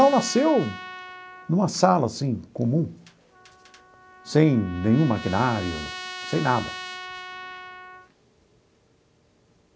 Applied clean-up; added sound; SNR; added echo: none; Trumpet; 15 dB; none.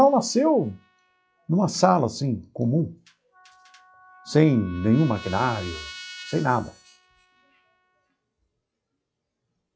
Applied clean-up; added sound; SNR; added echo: classical method log-MMSE.